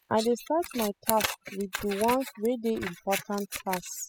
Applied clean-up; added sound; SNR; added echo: classical method spectral subtraction.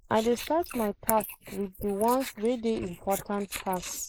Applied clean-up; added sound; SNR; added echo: neural mask model Resemble Enhance denoiser.